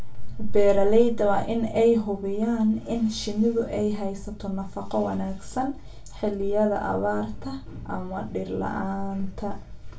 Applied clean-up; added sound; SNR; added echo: none; none; none; reverberation time 0.3 s.